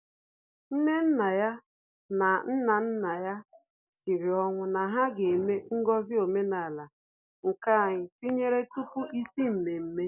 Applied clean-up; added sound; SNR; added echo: none; none; none; none.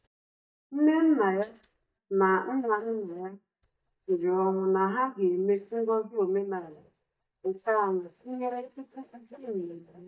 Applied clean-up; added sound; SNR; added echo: neural mask model DeepFilterNet 3.